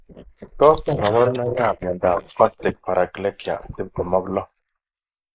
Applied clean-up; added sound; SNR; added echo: neural mask model Resemble Enhance denoiser.